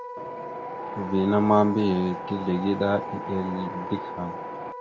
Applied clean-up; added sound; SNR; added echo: none; Wind instrument, woodwind instrument + Wind; 8 dB; none.